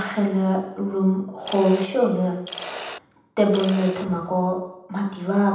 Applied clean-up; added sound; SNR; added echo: none; Mechanisms; 12 dB; reverberation time 0.9 s.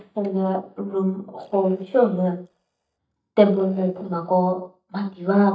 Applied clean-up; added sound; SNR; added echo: neural mask model DeepFilterNet 3.